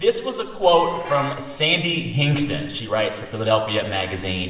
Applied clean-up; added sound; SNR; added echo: none; Dishes, pots, and pans; 19 dB; reverberation time 1.2 s.